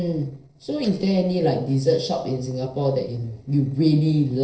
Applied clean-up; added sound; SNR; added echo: neural separator model SepFormer DNS4.